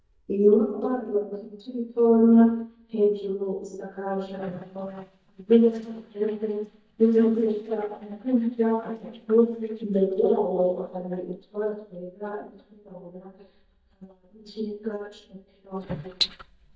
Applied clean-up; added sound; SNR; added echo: neural mask model DeepFilterNet 3.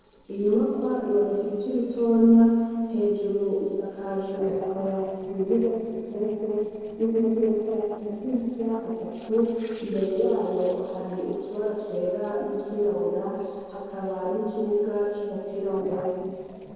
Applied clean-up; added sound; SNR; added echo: neural separator model SepFormer DNS4.